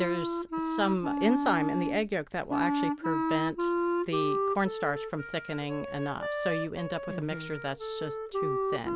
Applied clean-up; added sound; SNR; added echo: none; Wind instrument, woodwind instrument; -1 dB; none.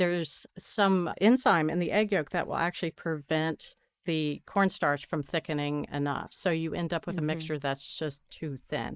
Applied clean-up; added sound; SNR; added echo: neural mask model Resemble Enhance denoiser.